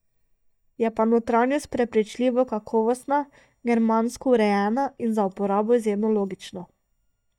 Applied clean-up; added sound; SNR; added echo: neural mask model DeepFilterNet 3.